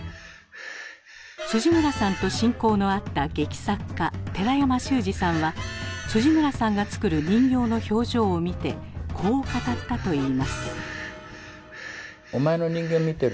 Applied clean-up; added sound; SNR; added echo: none; Breathing; 19 dB; none.